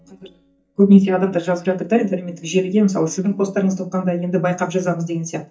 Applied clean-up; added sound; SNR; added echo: neural mask model DeepFilterNet 3.